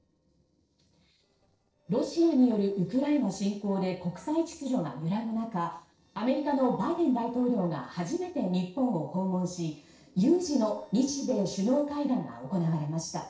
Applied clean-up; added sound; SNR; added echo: neural separator model SepFormer DNS4.